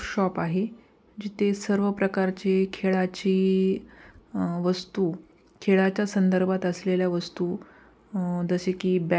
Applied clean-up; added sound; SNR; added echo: none; none; none; none.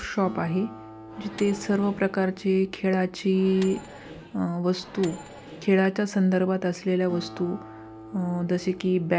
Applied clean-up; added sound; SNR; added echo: none; Microwave oven + Acoustic guitar; 17 dB; none.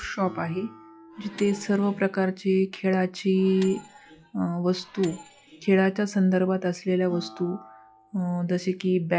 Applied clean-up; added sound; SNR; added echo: classical method log-MMSE.